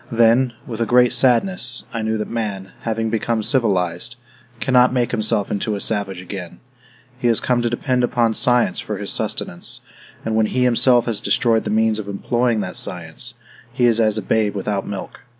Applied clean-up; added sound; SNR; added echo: none; none; none; none.